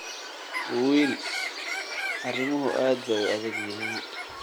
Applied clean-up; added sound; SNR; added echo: none; Bird; 5 dB; none.